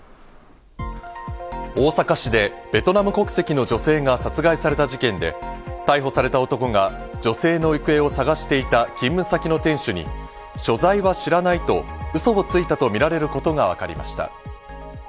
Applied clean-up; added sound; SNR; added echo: none; none; none; none.